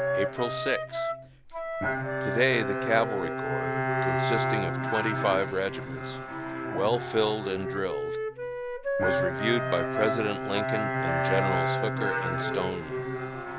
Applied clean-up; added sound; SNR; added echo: none; Bowed string instrument + Wind instrument, woodwind instrument; -1 dB; none.